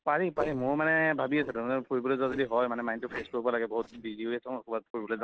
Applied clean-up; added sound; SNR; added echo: neural separator model SepFormer DNS4.